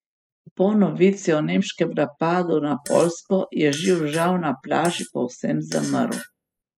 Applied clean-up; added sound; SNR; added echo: classical method spectral subtraction.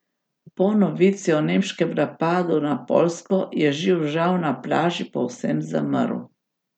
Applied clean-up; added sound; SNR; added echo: none; none; none; none.